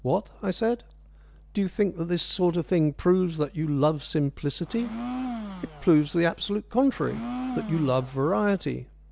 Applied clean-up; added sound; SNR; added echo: none; Domestic sounds, home sounds; 10 dB; none.